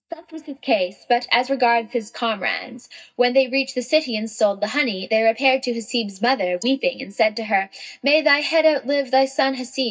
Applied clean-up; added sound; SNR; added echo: neural mask model DeepFilterNet 3.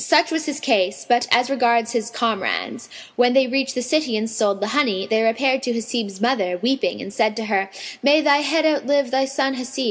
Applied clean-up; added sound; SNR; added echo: none; none; none; none.